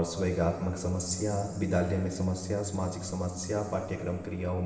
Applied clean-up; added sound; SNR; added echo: none; none; none; reverberation time 2.4 s.